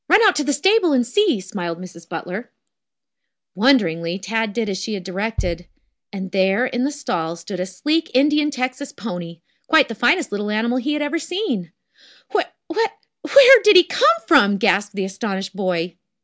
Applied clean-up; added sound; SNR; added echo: none; Bass drum; 12 dB; none.